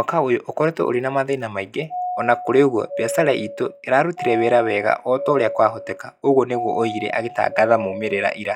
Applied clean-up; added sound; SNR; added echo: classical method log-MMSE.